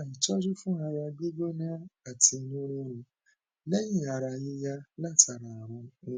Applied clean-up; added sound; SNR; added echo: none; none; none; none.